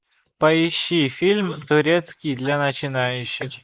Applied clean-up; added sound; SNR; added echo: neural mask model Resemble Enhance denoiser.